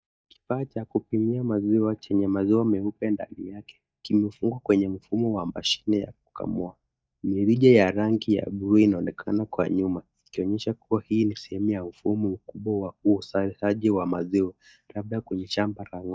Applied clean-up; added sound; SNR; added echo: neural mask model DeepFilterNet 3.